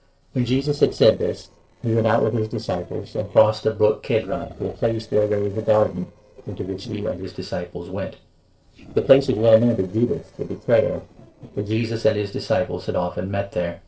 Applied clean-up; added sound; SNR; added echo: neural separator model SepFormer DNS4.